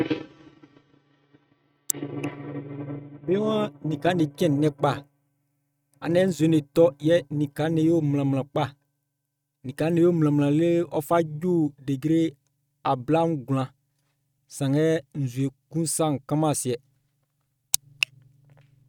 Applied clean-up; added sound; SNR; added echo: neural mask model RNNoise.